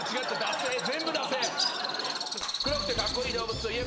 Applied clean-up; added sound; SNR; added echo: none; Bird; 3 dB; none.